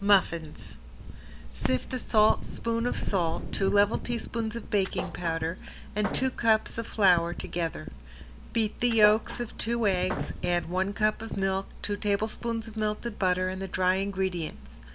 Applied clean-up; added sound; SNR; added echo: none; Thump, thud; 11 dB; none.